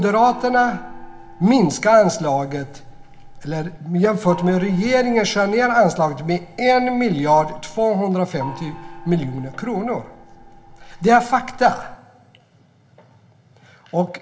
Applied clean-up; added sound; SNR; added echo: none; Gong; 17 dB; reverberation time 0.7 s.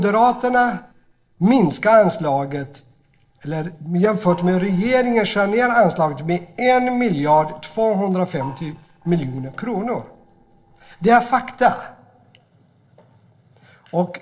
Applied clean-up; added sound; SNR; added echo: neural separator model SepFormer DNS4.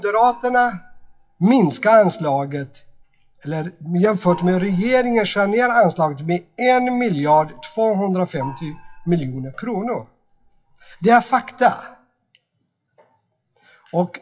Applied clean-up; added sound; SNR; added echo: classical method WPE with log-MMSE.